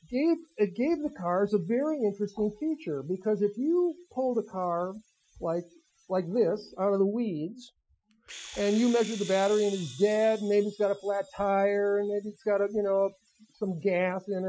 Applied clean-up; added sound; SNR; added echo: classical method Wiener filter.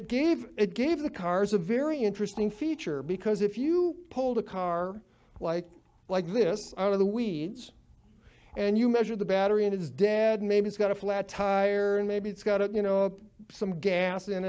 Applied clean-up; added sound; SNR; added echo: none; none; none; none.